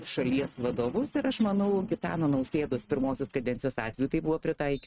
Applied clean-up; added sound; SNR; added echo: neural mask model RNNoise.